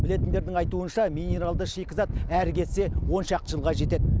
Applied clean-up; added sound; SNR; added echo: none; none; none; none.